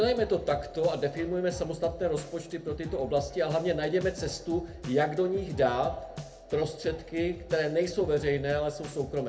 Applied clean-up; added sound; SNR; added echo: none; Drum kit; 14 dB; reverberation time 0.3 s.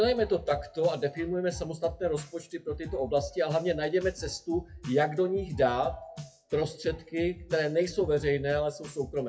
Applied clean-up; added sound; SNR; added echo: classical method WPE with log-MMSE.